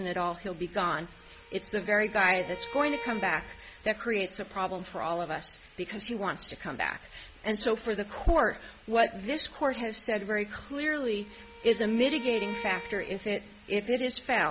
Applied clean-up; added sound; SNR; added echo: none; Bowed string instrument; 14 dB; none.